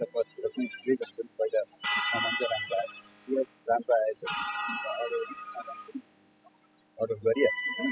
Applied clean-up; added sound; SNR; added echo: classical method spectral subtraction.